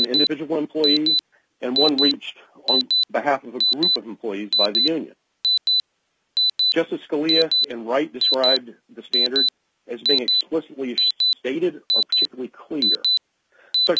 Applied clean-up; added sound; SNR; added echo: none; Alarm; -3 dB; none.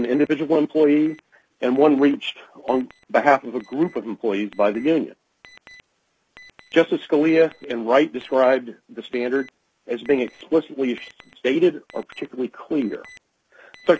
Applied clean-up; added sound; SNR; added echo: neural separator model SepFormer DNS4.